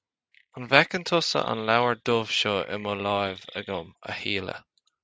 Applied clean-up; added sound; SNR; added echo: neural mask model RNNoise.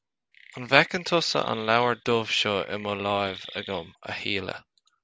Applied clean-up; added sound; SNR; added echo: none; Chirp, tweet; 18 dB; none.